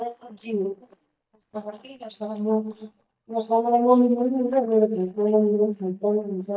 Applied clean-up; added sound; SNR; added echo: neural mask model DeepFilterNet 3.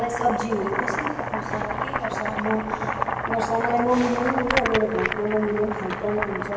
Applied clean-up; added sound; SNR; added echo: none; Boiling; 2 dB; reverberation time 1.2 s.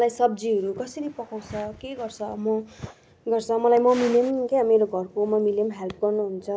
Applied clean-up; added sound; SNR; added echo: none; none; none; none.